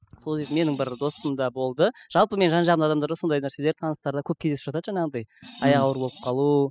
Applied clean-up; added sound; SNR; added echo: classical method spectral subtraction.